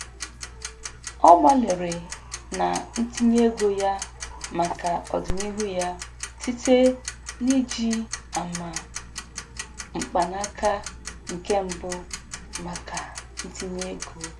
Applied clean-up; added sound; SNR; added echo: none; Tick-tock; 11 dB; none.